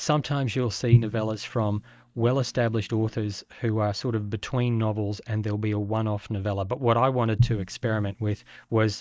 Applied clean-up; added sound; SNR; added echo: neural mask model DeepFilterNet 3.